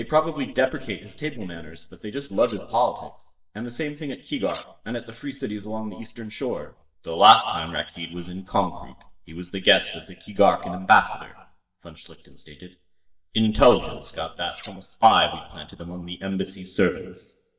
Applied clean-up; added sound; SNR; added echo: neural mask model DeepFilterNet 3.